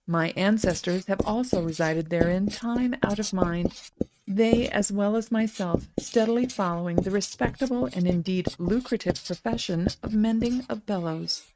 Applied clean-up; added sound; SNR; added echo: neural mask model RNNoise.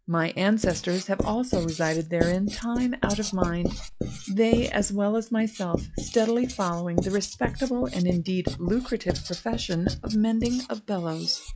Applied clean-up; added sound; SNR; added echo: classical method log-MMSE.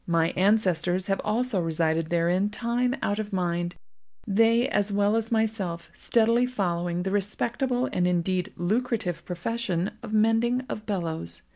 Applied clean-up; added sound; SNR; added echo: none; none; none; none.